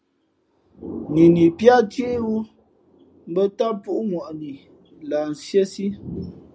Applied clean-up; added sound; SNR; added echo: none; none; none; none.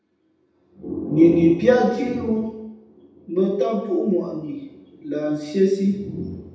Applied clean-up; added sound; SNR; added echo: none; none; none; reverberation time 0.8 s.